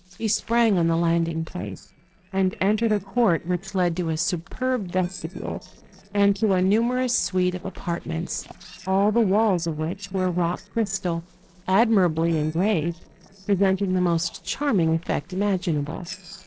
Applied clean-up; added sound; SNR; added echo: neural separator model SepFormer DNS4.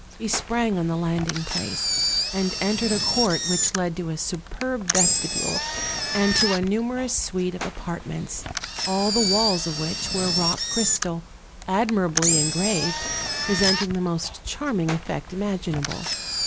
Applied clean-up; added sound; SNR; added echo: none; Engine; 1 dB; none.